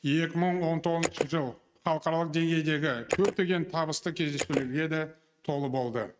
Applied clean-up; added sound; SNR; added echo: neural mask model RNNoise.